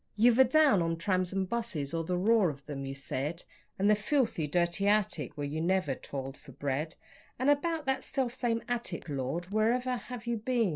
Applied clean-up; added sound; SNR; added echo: neural separator model SepFormer DNS4.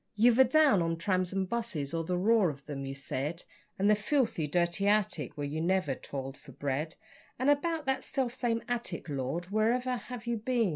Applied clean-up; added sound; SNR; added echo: none; none; none; none.